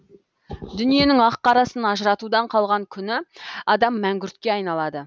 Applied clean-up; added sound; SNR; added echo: none; none; none; none.